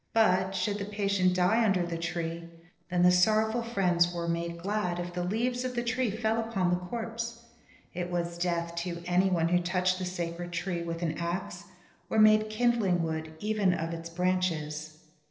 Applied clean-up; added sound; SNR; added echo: neural separator model SepFormer DNS4.